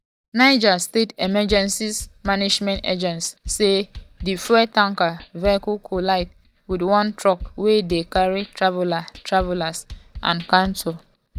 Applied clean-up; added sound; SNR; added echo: neural mask model DeepFilterNet 3.